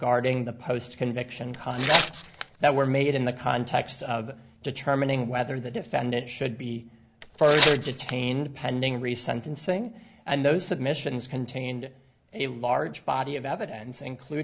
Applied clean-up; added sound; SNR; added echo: none; Tearing; -3 dB; none.